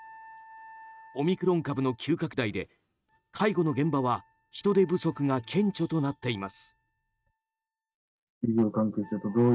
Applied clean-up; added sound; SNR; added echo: neural mask model RNNoise.